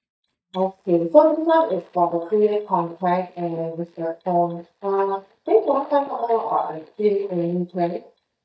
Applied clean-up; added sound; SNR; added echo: neural mask model DeepFilterNet 3.